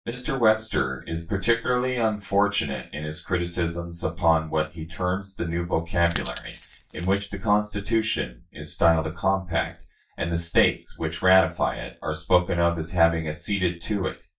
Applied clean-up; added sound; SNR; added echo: neural mask model DeepFilterNet 3.